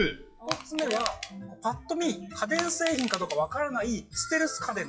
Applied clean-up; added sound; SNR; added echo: classical method WPE with log-MMSE.